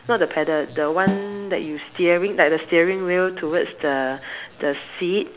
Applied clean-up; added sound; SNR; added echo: none; Snare drum; 11 dB; none.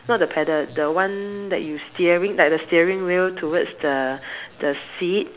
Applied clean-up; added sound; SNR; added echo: none; none; none; none.